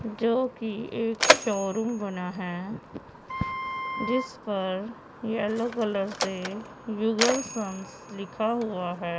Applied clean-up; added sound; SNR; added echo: none; Mechanisms + Wind instrument, woodwind instrument; 3 dB; none.